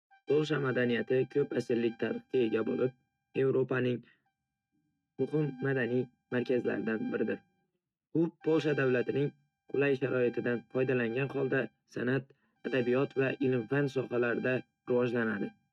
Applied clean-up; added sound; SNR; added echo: neural mask model RNNoise.